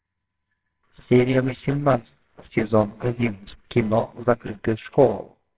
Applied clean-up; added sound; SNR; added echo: neural separator model SepFormer WHAMR!.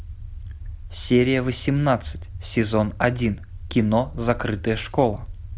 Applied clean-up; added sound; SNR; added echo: none; none; none; none.